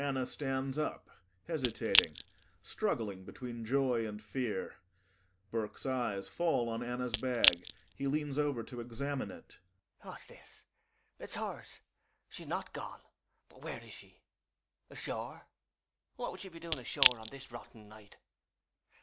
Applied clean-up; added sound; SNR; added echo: none; Crack / Crushing; -4 dB; none.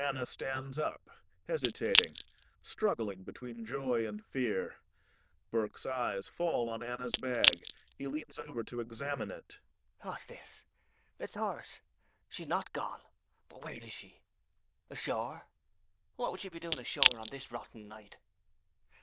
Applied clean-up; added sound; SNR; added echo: neural diffusion model UNIVERSE++.